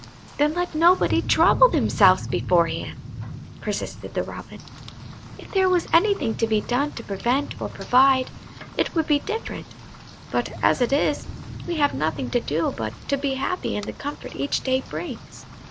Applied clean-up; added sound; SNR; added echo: none; Rain; 11 dB; none.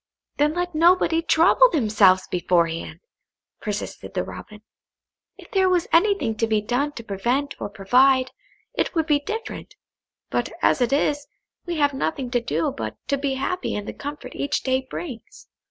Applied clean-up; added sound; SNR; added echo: none; none; none; none.